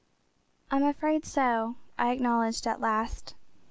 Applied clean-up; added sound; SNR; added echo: none; none; none; none.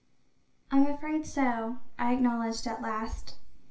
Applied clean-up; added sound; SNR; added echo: none; none; none; reverberation time 0.4 s.